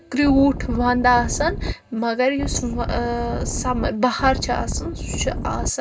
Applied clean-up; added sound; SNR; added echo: none; Wind; 5 dB; reverberation time 0.2 s.